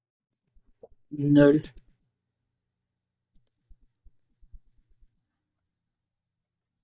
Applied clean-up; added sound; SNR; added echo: neural mask model DeepFilterNet 3.